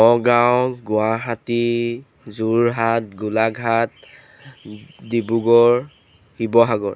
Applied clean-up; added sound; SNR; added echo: none; none; none; none.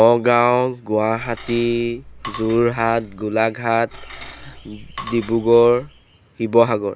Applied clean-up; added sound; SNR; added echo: none; Cutlery, silverware / Dishes, pots, and pans; 18 dB; none.